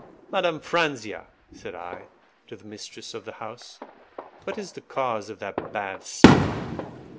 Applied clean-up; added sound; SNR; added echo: none; Fireworks; -5 dB; none.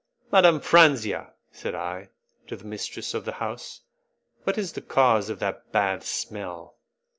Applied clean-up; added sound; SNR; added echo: none; none; none; none.